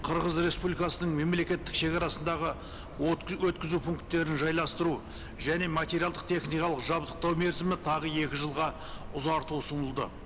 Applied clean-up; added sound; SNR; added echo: none; Subway, metro, underground; 12 dB; none.